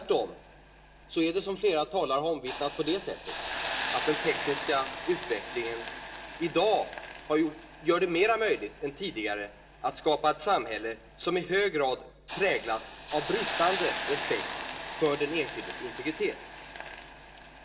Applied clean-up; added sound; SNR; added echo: none; Hiss; 9 dB; reverberation time 0.8 s.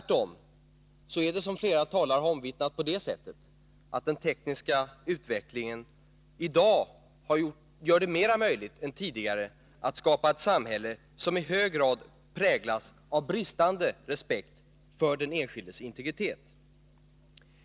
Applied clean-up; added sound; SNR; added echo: none; none; none; none.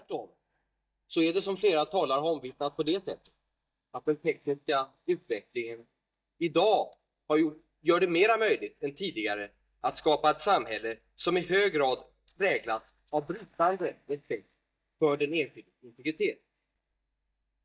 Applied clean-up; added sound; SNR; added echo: neural mask model DeepFilterNet 3.